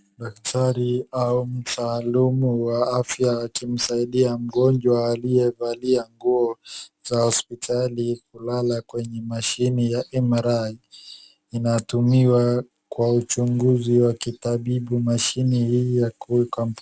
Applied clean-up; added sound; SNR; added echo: none; none; none; none.